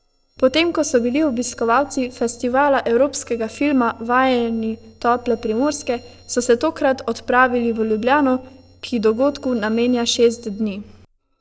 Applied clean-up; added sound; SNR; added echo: neural separator model SepFormer DNS4.